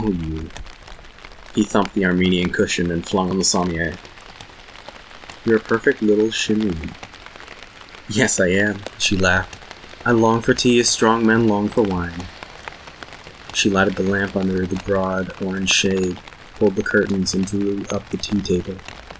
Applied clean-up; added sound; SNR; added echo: none; Rain; 18 dB; none.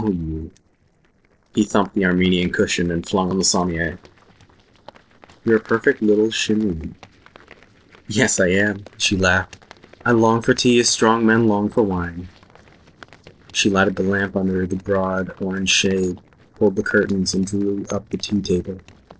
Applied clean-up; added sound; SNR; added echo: neural separator model SepFormer DNS4.